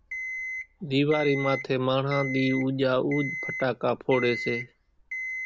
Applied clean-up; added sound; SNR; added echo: none; Alarm; 9 dB; none.